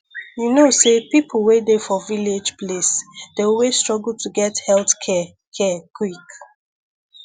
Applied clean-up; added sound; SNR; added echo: none; none; none; none.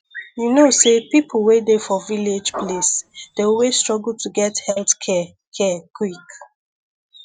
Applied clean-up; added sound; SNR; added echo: neural mask model RNNoise.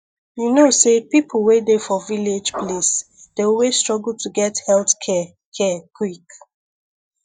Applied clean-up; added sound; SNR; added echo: neural mask model DeepFilterNet 3.